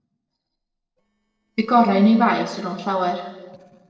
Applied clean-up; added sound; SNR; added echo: neural separator model SepFormer DNS4.